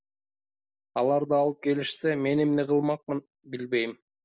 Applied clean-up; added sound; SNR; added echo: none; none; none; none.